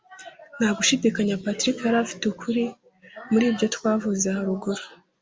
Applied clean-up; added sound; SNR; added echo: none; none; none; none.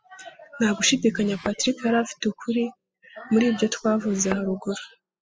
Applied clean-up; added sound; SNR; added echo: classical method spectral subtraction.